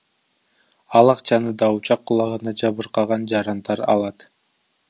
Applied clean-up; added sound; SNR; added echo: none; none; none; none.